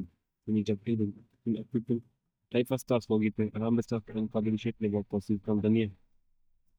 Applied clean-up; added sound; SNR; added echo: neural mask model DeepFilterNet 3.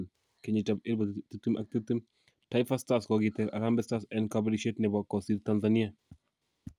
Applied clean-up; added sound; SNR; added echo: none; none; none; none.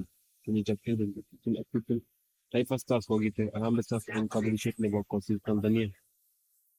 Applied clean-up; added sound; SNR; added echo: neural mask model Resemble Enhance denoiser.